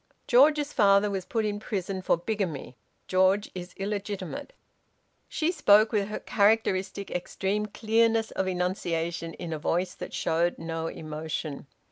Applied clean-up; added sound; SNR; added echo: none; none; none; none.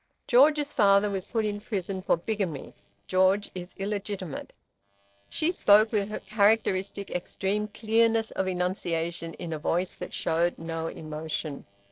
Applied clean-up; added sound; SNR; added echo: neural separator model SepFormer DNS4.